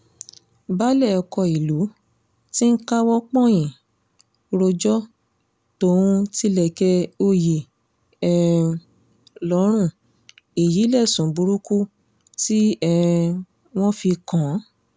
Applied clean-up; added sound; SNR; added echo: none; none; none; none.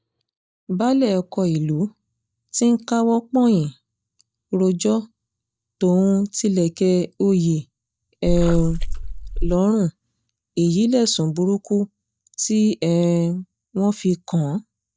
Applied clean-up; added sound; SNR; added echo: neural mask model DeepFilterNet 3.